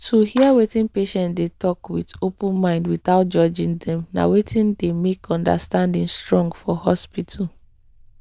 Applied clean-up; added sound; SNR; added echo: neural diffusion model UNIVERSE++.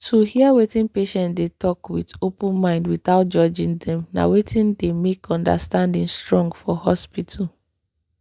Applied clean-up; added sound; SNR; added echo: neural mask model DeepFilterNet 3.